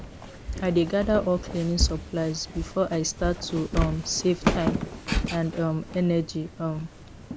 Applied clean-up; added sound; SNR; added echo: none; Walk, footsteps; 4 dB; none.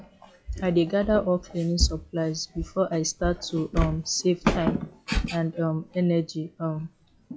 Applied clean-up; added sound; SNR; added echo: classical method log-MMSE.